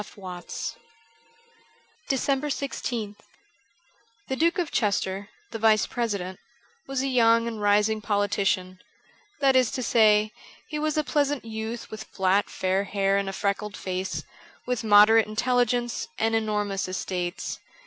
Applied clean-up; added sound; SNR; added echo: none; none; none; none.